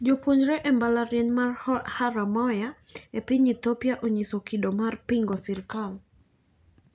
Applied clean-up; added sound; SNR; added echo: none; none; none; none.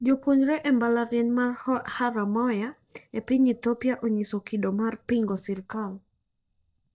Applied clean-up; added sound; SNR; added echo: neural mask model DeepFilterNet 3.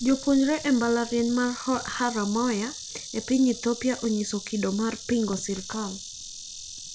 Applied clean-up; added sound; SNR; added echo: none; Insect; 13 dB; none.